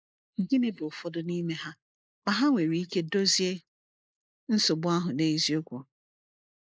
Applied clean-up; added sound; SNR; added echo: neural mask model Resemble Enhance denoiser.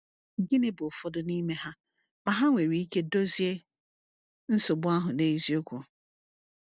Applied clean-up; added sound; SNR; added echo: none; none; none; none.